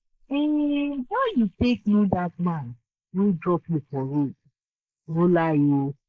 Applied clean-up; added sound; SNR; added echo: neural mask model Resemble Enhance denoiser.